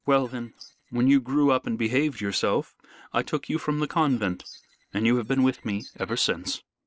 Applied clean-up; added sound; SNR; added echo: neural separator model SepFormer DNS4.